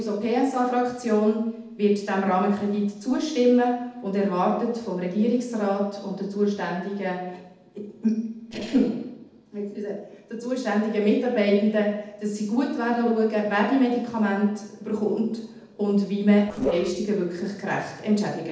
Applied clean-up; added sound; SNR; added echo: neural separator model SepFormer DNS4.